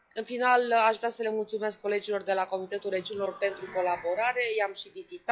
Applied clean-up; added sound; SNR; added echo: classical method log-MMSE.